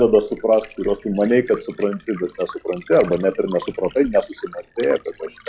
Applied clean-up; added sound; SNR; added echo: classical method log-MMSE.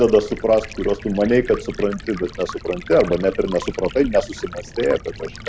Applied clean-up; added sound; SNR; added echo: none; Stream; 15 dB; none.